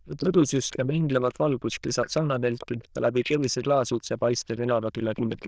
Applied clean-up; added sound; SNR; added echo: neural diffusion model UNIVERSE++.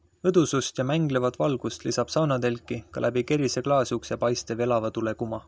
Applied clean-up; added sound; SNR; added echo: none; none; none; none.